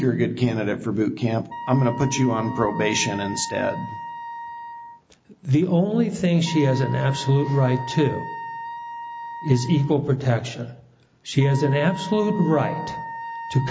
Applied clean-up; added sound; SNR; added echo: none; Wind instrument, woodwind instrument; 12 dB; none.